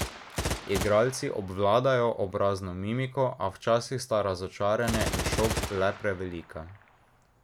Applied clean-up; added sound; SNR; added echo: none; Gunshot, gunfire; 8 dB; none.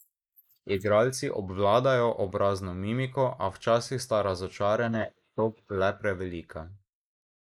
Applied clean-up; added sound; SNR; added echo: neural mask model Resemble Enhance denoiser.